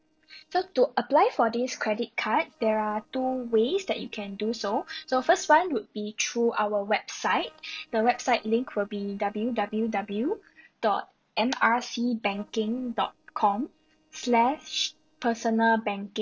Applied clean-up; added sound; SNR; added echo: neural separator model SepFormer DNS4.